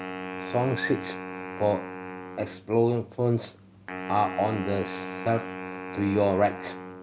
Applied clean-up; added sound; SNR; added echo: none; Wind instrument, woodwind instrument; 9 dB; none.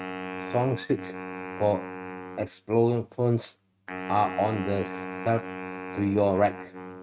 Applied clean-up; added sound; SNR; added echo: neural mask model RNNoise.